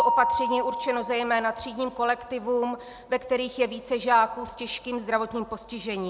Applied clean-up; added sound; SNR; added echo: none; Mallet percussion; 6 dB; none.